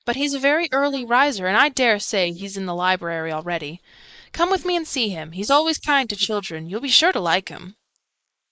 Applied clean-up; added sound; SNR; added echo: neural mask model Resemble Enhance denoiser.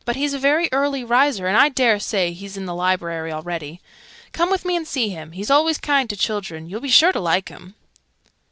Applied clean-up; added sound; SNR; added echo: none; none; none; none.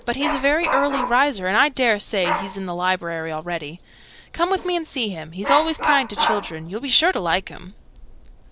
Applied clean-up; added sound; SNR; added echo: none; Dog; 7 dB; none.